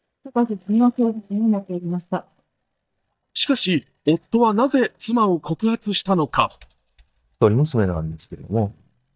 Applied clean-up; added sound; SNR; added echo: neural mask model DeepFilterNet 3.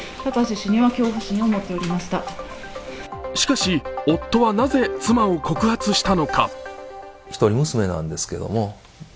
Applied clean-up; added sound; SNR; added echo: none; none; none; none.